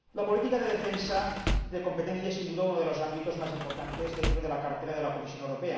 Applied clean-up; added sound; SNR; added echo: none; Sliding door / Slam; 5 dB; reverberation time 1.1 s.